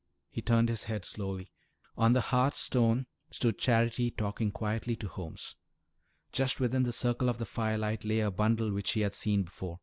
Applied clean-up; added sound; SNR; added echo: none; none; none; none.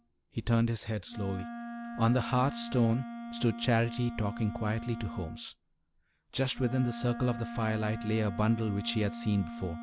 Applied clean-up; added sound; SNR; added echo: none; Wind instrument, woodwind instrument; 10 dB; none.